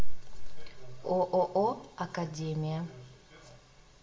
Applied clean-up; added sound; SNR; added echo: none; none; none; reverberation time 0.6 s.